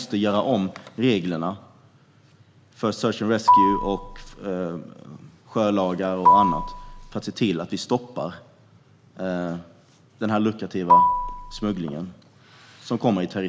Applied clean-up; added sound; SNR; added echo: none; Marimba, xylophone; -4 dB; none.